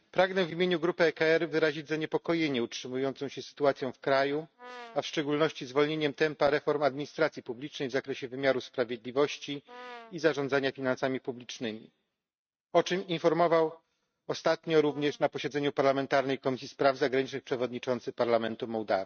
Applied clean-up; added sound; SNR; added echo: neural mask model RNNoise.